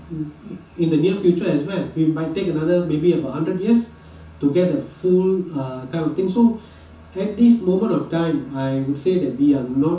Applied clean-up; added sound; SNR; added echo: none; none; none; reverberation time 0.9 s.